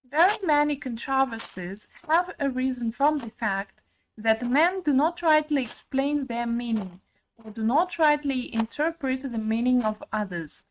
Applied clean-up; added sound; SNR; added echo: neural mask model RNNoise.